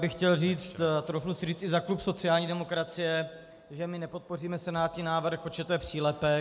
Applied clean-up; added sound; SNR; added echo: none; none; none; none.